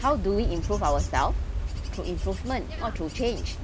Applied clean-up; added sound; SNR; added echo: none; Wind / Bird / Insect; 1 dB; none.